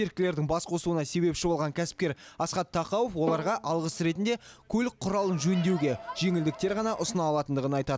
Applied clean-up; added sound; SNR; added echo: none; Bowed string instrument + Crowd; 14 dB; none.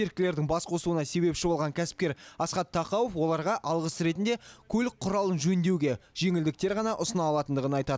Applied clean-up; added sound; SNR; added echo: none; none; none; none.